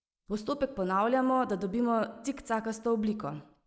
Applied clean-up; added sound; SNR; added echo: neural mask model Resemble Enhance denoiser.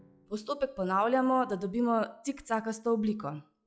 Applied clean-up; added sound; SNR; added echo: classical method log-MMSE.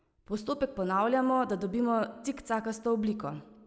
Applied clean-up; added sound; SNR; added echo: none; none; none; none.